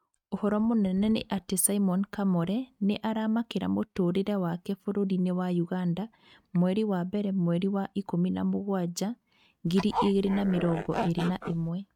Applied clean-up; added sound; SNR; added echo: neural mask model RNNoise.